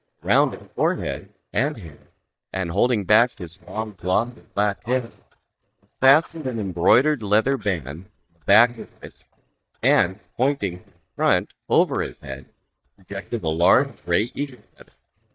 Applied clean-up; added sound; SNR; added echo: neural mask model DeepFilterNet 3.